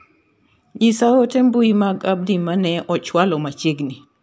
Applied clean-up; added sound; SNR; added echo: none; none; none; none.